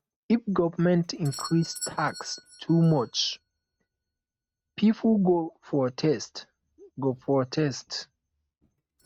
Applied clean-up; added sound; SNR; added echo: neural mask model RNNoise.